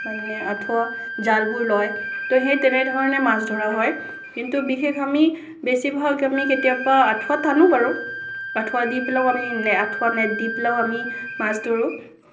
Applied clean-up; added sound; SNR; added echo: none; Wind instrument, woodwind instrument; 9 dB; reverberation time 0.5 s.